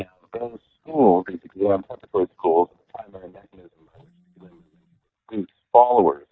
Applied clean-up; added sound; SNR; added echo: neural mask model DeepFilterNet 3.